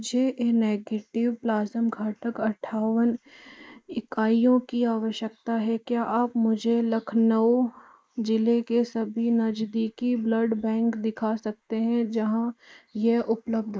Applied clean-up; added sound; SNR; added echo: neural mask model Resemble Enhance denoiser.